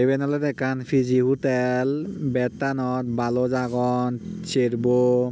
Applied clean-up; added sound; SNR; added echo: none; none; none; none.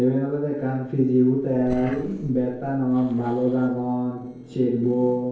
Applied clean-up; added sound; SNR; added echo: neural separator model SepFormer DNS4.